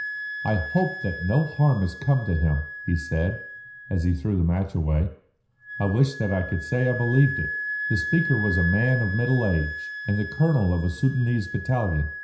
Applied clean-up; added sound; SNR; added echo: none; Wind instrument, woodwind instrument; 10 dB; reverberation time 0.5 s.